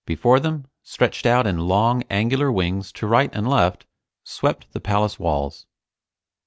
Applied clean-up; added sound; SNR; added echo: none; none; none; none.